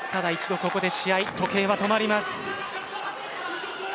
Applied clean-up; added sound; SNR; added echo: none; none; none; none.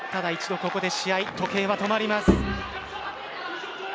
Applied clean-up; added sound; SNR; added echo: none; Bowed string instrument; -1 dB; none.